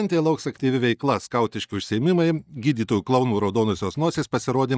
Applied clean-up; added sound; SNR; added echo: neural mask model DeepFilterNet 3.